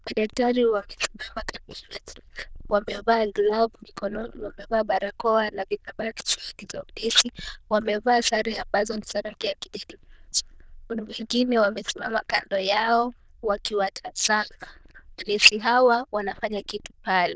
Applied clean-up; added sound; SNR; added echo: neural diffusion model UNIVERSE++.